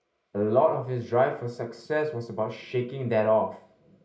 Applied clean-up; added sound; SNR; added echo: neural mask model Resemble Enhance denoiser.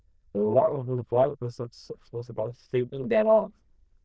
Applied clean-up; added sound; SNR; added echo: neural diffusion model UNIVERSE++.